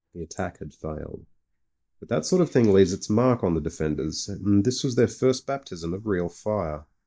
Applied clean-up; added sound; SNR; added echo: neural mask model DeepFilterNet 3.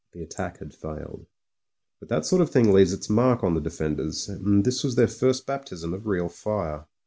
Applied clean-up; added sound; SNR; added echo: none; none; none; none.